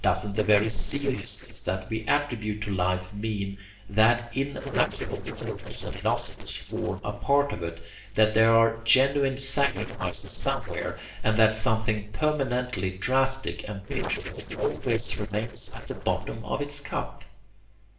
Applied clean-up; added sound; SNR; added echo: neural separator model SepFormer DNS4.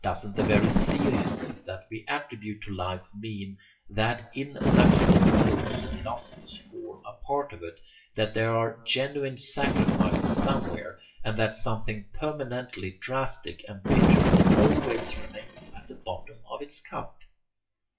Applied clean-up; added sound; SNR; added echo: classical method WPE with log-MMSE.